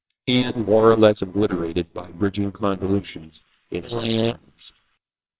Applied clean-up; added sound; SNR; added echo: neural separator model SepFormer WHAMR!.